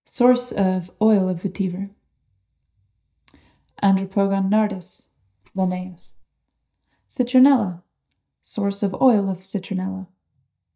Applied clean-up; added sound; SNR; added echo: neural mask model DeepFilterNet 3.